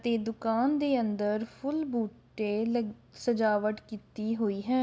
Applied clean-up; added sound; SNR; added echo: none; none; none; none.